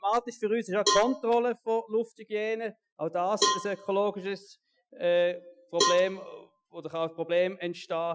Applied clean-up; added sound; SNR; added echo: classical method Wiener filter.